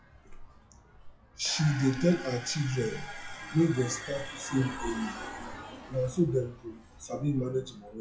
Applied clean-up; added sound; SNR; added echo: classical method WPE with log-MMSE.